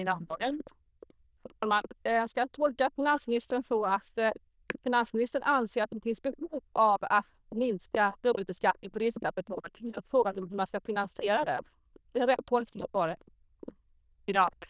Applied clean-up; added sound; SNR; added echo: neural diffusion model UNIVERSE++.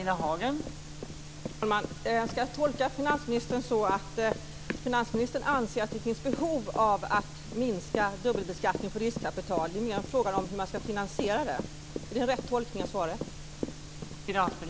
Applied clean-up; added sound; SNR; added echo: none; Run; 11 dB; none.